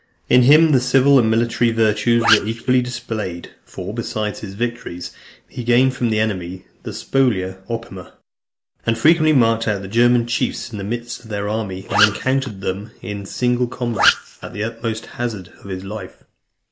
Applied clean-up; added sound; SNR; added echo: neural mask model Resemble Enhance denoiser.